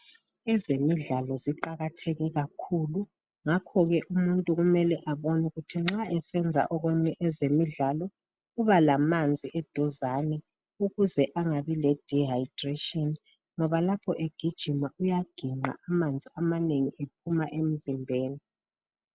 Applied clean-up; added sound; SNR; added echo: none; none; none; none.